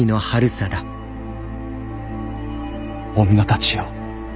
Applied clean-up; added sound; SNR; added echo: none; none; none; none.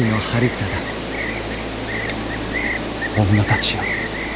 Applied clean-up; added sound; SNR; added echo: none; Insect; 3 dB; none.